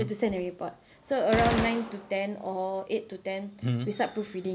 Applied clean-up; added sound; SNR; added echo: none; Gunshot, gunfire; 5 dB; none.